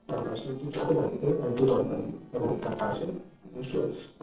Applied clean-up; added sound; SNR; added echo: neural separator model SepFormer DNS4.